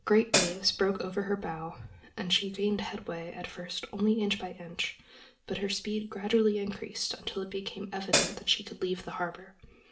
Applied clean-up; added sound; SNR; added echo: none; Hi-hat; -3 dB; reverberation time 0.4 s.